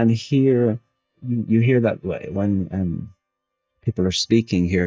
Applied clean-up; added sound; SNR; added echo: neural mask model DeepFilterNet 3.